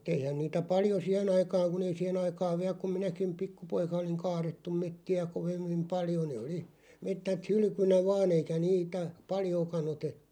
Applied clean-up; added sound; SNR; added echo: none; none; none; none.